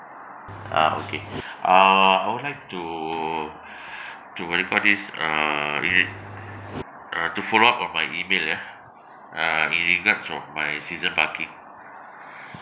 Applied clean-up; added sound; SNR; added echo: none; Engine; 13 dB; none.